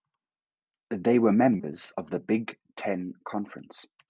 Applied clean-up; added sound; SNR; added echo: none; none; none; none.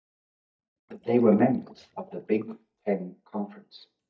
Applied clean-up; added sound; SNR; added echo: neural mask model DeepFilterNet 3.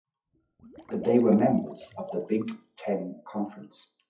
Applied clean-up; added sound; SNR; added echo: classical method WPE with log-MMSE.